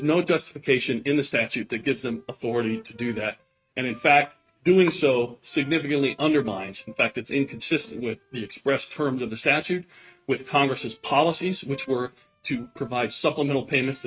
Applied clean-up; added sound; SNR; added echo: neural mask model RNNoise.